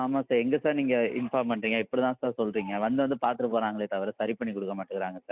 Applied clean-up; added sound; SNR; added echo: neural mask model Resemble Enhance denoiser.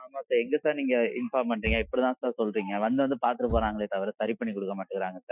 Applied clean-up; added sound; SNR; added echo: classical method Wiener filter.